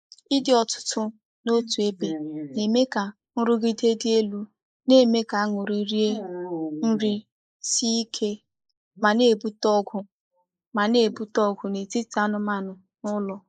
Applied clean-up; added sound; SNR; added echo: neural mask model Resemble Enhance denoiser.